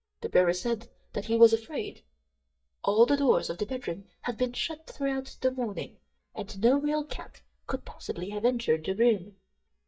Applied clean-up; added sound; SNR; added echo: neural mask model DeepFilterNet 3.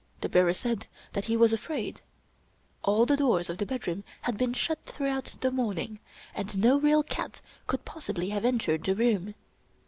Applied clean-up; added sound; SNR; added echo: none; none; none; none.